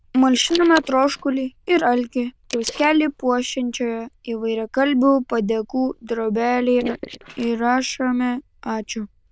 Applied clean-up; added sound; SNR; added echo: neural diffusion model UNIVERSE++.